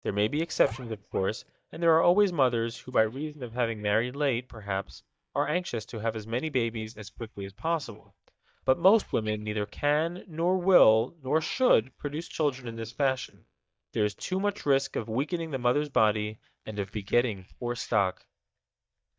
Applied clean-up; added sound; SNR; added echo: neural mask model DeepFilterNet 3.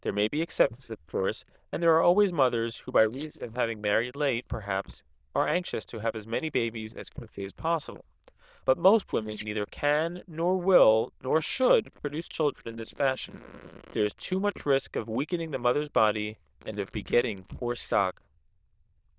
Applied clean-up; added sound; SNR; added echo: neural diffusion model UNIVERSE++.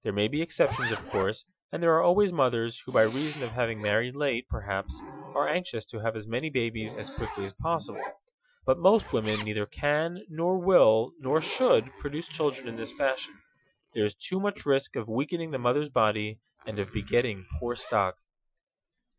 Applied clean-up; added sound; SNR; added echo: classical method Wiener filter.